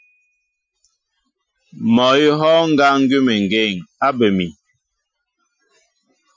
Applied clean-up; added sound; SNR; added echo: classical method Wiener filter.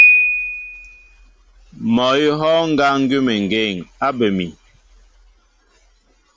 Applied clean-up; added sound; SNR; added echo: none; Piano; 2 dB; none.